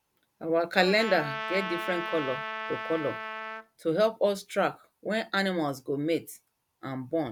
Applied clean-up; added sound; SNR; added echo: none; Trumpet; 6 dB; none.